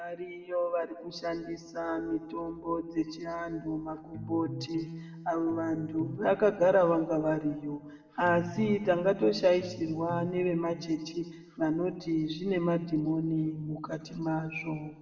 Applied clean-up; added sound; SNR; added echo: none; Electric guitar; 13 dB; reverberation time 1.1 s.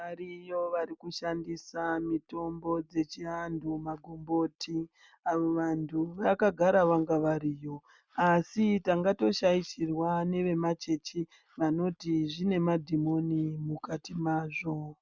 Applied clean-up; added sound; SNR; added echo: none; none; none; none.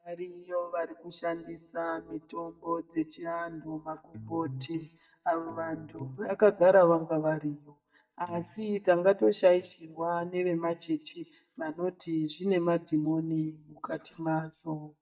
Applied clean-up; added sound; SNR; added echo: neural mask model DeepFilterNet 3.